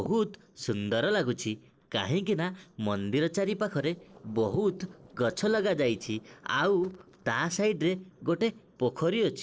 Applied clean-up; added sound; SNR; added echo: neural separator model SepFormer DNS4.